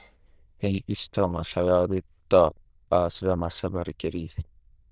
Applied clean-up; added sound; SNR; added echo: neural diffusion model UNIVERSE++.